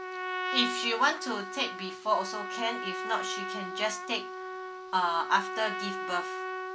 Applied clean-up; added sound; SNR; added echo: none; Trumpet; 4 dB; none.